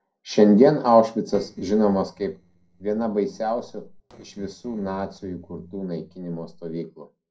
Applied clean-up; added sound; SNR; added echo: neural separator model SepFormer DNS4.